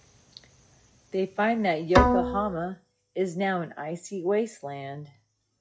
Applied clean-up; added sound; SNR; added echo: classical method log-MMSE.